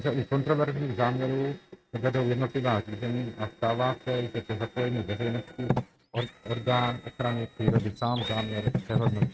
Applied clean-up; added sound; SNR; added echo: neural mask model RNNoise.